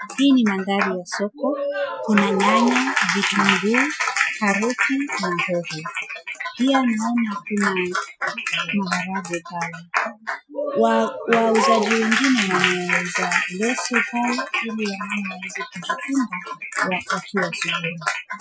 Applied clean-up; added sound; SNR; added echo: classical method Wiener filter.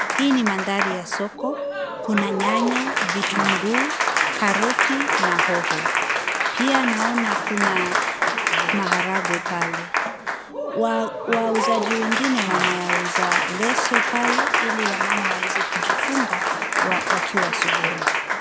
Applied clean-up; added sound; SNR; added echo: none; Applause; -4 dB; none.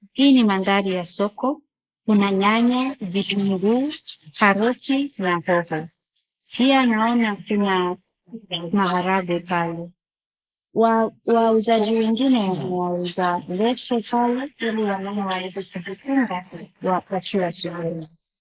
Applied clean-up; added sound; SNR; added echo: neural mask model Resemble Enhance denoiser.